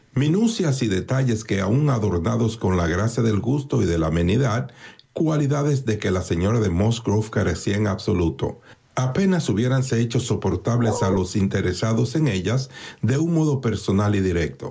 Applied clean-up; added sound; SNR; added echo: none; Bark; 6 dB; none.